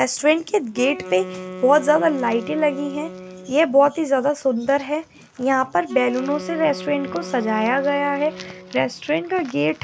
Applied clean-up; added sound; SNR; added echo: none; Wind instrument, woodwind instrument; 14 dB; none.